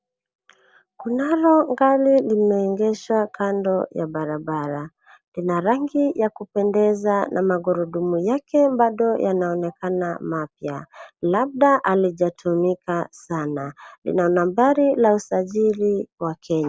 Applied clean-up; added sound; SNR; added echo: none; none; none; none.